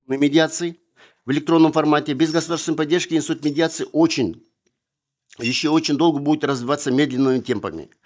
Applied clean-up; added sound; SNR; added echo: neural mask model DeepFilterNet 3.